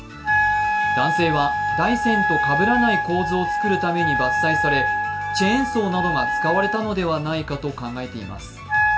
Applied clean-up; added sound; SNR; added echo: none; Wind instrument, woodwind instrument; -2 dB; reverberation time 0.3 s.